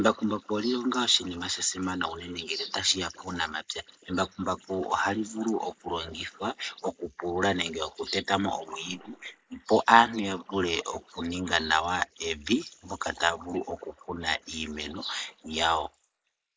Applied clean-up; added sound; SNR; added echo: neural mask model Resemble Enhance denoiser.